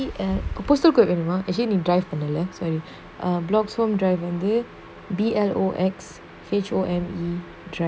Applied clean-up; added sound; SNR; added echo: none; none; none; none.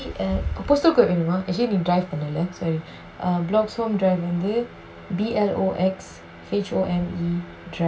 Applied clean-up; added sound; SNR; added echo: none; none; none; reverberation time 0.2 s.